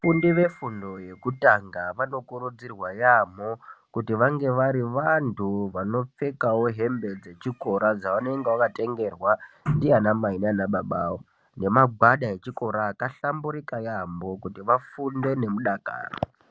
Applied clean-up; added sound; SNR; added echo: none; none; none; none.